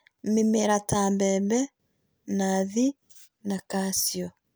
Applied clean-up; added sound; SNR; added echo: none; none; none; none.